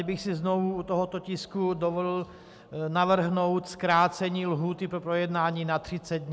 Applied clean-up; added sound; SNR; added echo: none; none; none; none.